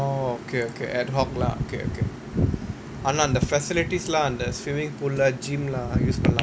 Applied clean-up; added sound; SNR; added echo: none; none; none; none.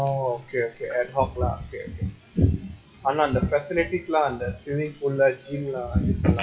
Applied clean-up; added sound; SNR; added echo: classical method WPE with log-MMSE.